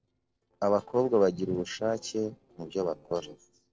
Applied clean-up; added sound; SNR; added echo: neural separator model SepFormer DNS4.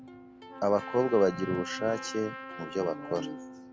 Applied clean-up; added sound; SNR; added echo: none; Trumpet + Plucked string instrument; 11 dB; none.